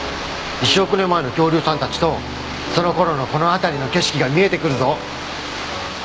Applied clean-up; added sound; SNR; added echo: none; none; none; none.